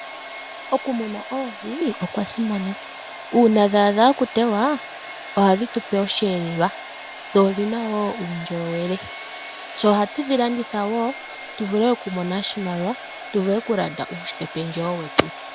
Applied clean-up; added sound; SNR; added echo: none; Domestic sounds, home sounds; 13 dB; none.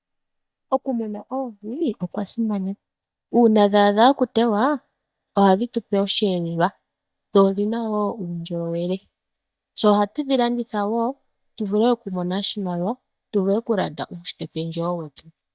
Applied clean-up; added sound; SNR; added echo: neural mask model DeepFilterNet 3.